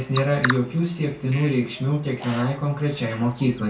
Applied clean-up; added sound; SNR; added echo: none; Bird vocalization, bird call, bird song; 7 dB; reverberation time 0.2 s.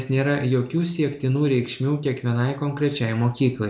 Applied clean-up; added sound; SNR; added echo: none; none; none; none.